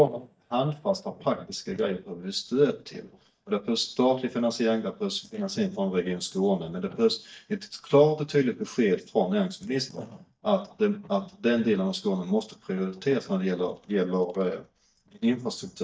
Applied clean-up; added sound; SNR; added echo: neural mask model DeepFilterNet 3.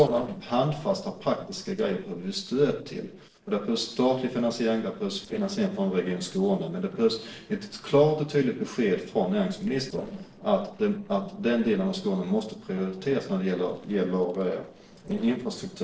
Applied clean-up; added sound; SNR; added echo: neural separator model SepFormer DNS4.